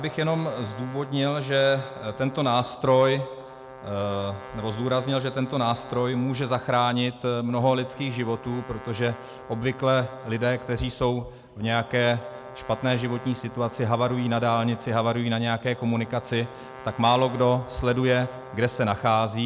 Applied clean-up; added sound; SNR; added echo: none; Brass instrument; 18 dB; none.